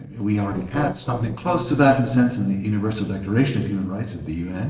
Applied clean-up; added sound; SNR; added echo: neural separator model SepFormer DNS4.